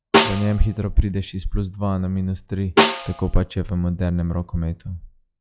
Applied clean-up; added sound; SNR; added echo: classical method log-MMSE.